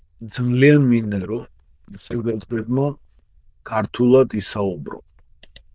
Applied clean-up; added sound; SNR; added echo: neural diffusion model UNIVERSE++.